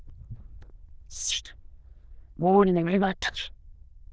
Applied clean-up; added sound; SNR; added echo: neural diffusion model UNIVERSE++.